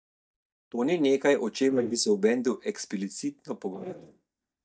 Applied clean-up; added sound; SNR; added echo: neural mask model DeepFilterNet 3.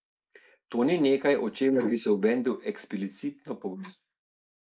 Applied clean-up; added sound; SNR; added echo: neural mask model Resemble Enhance denoiser.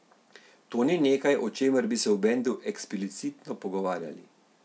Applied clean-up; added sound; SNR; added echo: none; none; none; none.